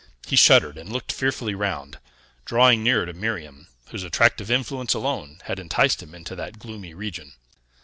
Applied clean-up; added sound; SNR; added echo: none; none; none; none.